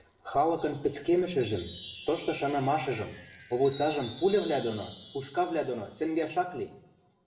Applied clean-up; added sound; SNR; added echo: none; Wind chime; 5 dB; reverberation time 0.7 s.